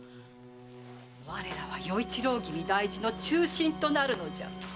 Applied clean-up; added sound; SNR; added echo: none; none; none; none.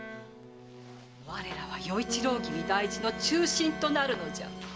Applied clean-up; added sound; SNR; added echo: none; Bowed string instrument + Bass guitar; 10 dB; none.